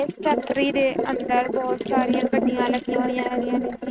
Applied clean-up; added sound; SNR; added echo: neural mask model RNNoise.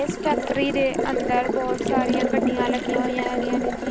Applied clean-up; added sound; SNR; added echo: none; Water tap, faucet; -2 dB; none.